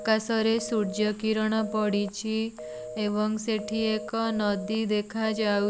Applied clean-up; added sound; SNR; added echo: none; Telephone; 14 dB; none.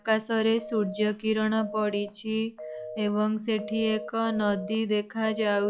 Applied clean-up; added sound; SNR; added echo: classical method log-MMSE.